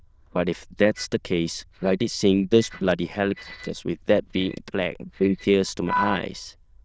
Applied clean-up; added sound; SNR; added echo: neural diffusion model UNIVERSE++.